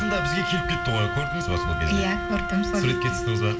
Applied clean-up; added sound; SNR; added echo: none; Wind instrument, woodwind instrument; 3 dB; reverberation time 2.1 s.